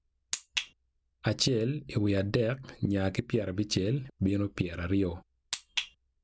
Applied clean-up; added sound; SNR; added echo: none; none; none; none.